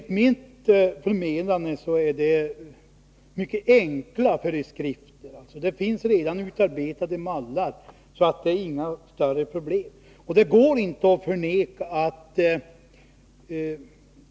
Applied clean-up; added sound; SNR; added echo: none; none; none; none.